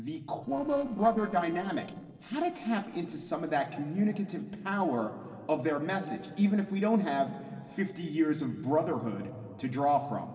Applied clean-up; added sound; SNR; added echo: neural separator model SepFormer DNS4.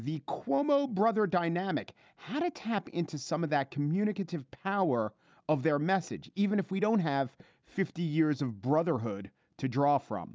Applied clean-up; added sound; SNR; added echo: none; none; none; none.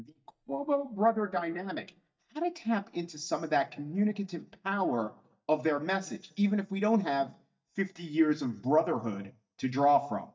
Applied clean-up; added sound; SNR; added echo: neural mask model DeepFilterNet 3.